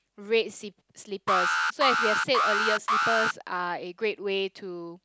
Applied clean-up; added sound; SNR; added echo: none; Alarm; -3 dB; none.